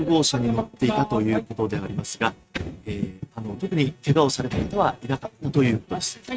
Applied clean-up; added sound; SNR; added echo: neural mask model RNNoise.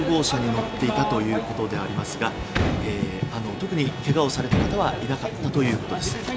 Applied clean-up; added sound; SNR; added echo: none; Bowed string instrument; 18 dB; none.